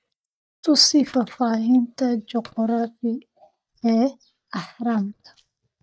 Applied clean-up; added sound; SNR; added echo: neural mask model DeepFilterNet 3.